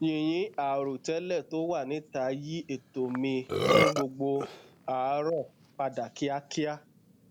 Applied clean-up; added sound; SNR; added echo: none; Burping, eructation; 3 dB; none.